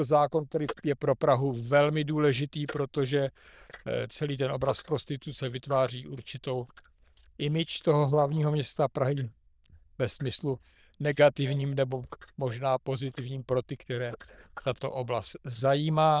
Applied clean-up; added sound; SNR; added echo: neural diffusion model UNIVERSE++.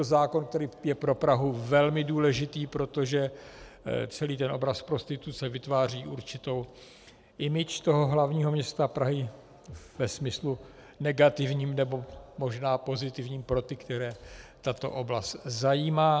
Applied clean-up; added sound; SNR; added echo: none; none; none; none.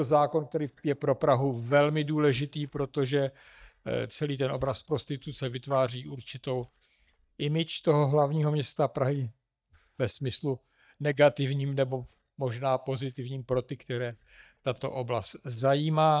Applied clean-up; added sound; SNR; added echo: neural mask model DeepFilterNet 3.